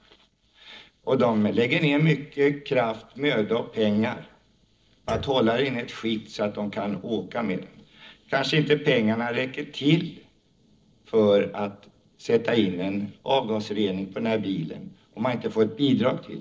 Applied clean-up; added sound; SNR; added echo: neural separator model SepFormer DNS4.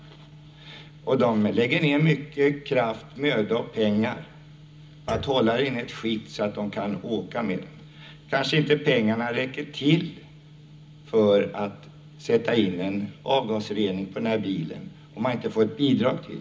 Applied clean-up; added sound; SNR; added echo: none; Thump, thud; 20 dB; reverberation time 0.4 s.